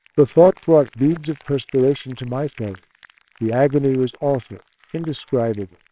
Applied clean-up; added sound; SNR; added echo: neural separator model SepFormer WHAMR!.